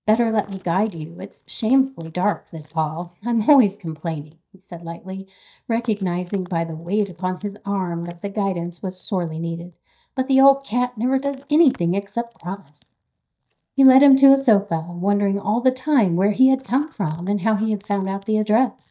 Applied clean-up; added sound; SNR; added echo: neural mask model DeepFilterNet 3.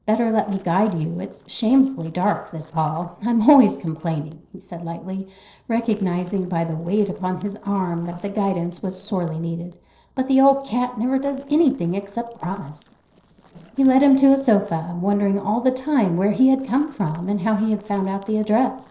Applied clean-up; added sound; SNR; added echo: neural separator model SepFormer DNS4.